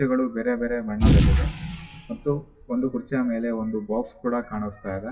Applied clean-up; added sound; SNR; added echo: classical method WPE with log-MMSE.